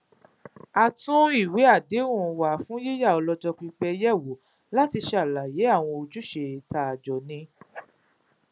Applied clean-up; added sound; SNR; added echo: none; none; none; none.